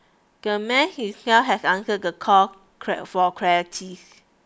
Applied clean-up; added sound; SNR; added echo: none; none; none; none.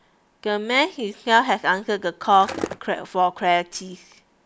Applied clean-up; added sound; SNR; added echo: none; Skateboard; 7 dB; none.